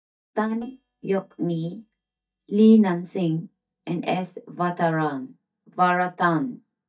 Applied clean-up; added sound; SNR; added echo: neural mask model DeepFilterNet 3.